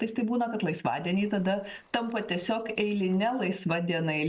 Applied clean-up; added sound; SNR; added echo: neural separator model SepFormer DNS4.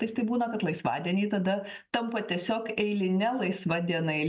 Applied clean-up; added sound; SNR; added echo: none; none; none; none.